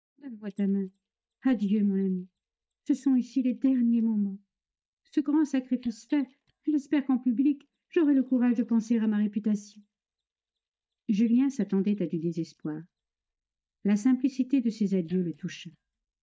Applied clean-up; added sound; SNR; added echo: neural mask model DeepFilterNet 3.